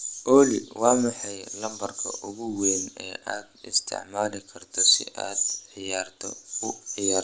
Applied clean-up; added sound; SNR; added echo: none; none; none; none.